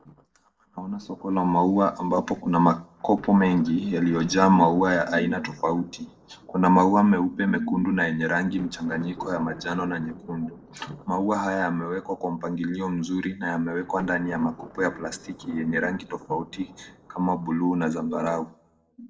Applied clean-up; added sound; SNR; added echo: neural separator model SepFormer DNS4.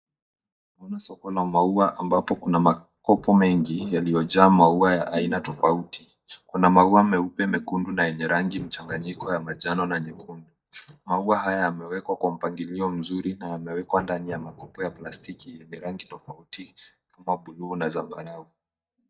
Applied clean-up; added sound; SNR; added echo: neural mask model DeepFilterNet 3.